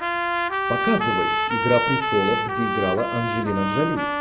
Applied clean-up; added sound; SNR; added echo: none; Trumpet; -1 dB; none.